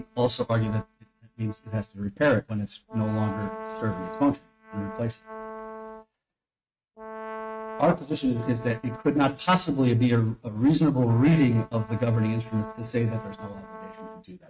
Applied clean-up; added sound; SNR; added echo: neural mask model RNNoise.